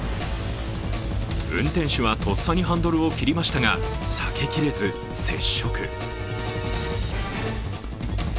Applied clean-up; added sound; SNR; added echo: none; none; none; none.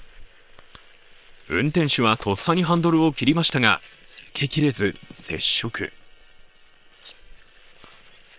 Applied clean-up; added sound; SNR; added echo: neural separator model SepFormer WHAM!.